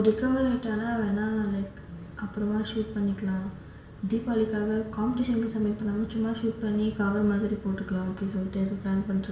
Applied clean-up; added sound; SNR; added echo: none; none; none; reverberation time 1.2 s.